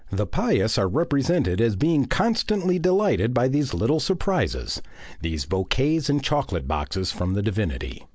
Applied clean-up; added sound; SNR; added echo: none; none; none; none.